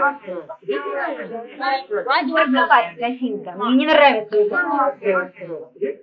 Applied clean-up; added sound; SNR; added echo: neural mask model Resemble Enhance denoiser.